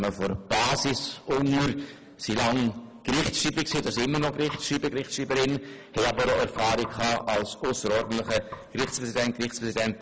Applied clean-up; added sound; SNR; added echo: none; Knock; 18 dB; none.